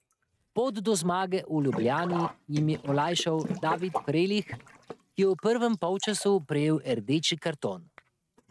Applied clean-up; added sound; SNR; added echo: neural mask model RNNoise.